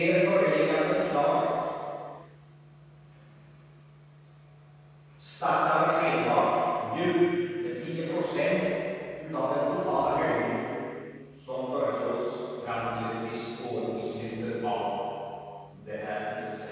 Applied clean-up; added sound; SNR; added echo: none; Doorbell; 17 dB; reverberation time 2.2 s.